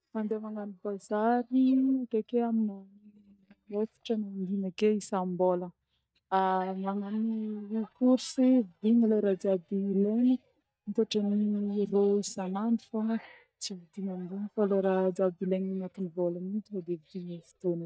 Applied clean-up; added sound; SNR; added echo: neural mask model DeepFilterNet 3.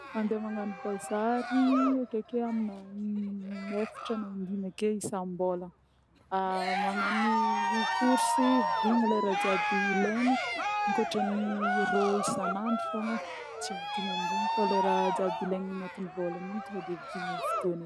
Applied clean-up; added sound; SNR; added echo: none; Cheering; 1 dB; none.